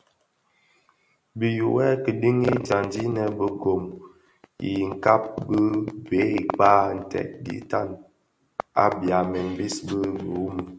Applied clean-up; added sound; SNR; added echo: none; none; none; none.